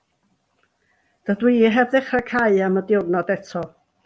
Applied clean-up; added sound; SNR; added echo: none; none; none; none.